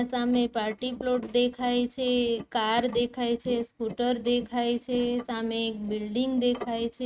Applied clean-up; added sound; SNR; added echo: neural mask model RNNoise.